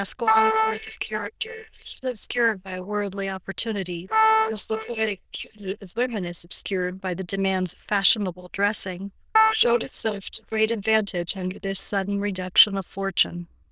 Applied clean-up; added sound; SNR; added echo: neural diffusion model UNIVERSE++.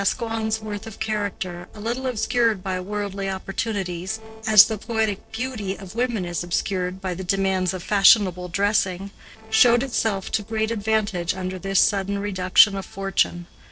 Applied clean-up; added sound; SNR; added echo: neural separator model SepFormer DNS4.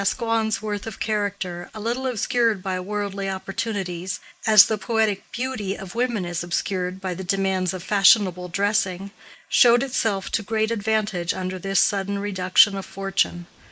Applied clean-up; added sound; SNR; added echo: neural mask model Resemble Enhance denoiser.